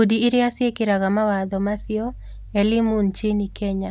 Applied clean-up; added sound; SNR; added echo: none; none; none; none.